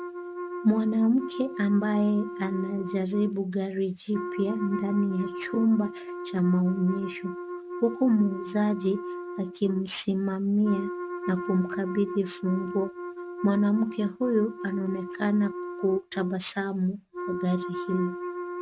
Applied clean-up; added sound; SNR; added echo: neural mask model RNNoise.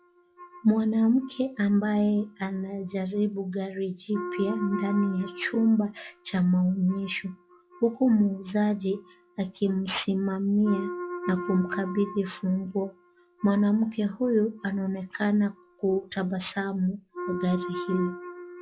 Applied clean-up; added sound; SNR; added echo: classical method log-MMSE.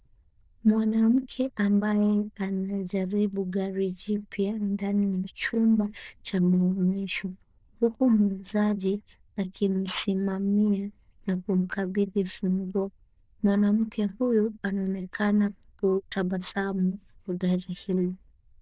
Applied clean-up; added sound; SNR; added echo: neural diffusion model UNIVERSE++.